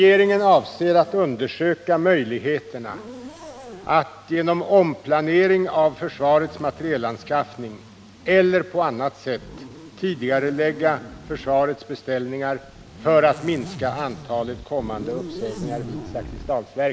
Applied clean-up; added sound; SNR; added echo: none; Zipper (clothing); 18 dB; none.